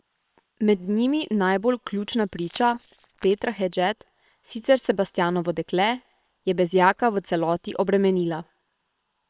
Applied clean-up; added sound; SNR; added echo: neural separator model SepFormer WHAM!.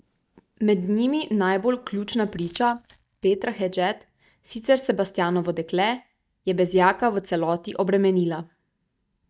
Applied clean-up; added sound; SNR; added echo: neural mask model DeepFilterNet 3.